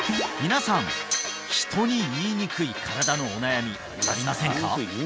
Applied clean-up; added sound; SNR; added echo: none; Tambourine; 5 dB; none.